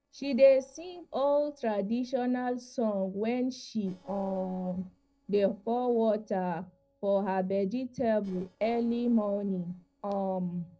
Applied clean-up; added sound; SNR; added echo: neural separator model SepFormer DNS4.